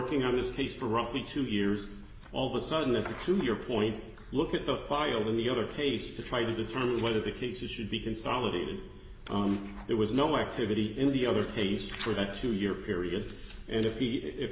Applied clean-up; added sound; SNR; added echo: none; none; none; none.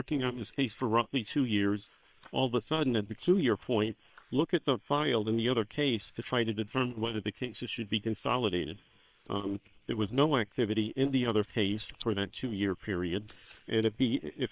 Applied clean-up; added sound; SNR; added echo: neural separator model SepFormer WHAM!.